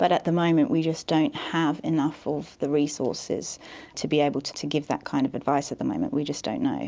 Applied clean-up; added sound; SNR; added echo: none; none; none; none.